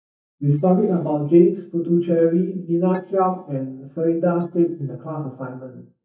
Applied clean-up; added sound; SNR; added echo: neural mask model DeepFilterNet 3.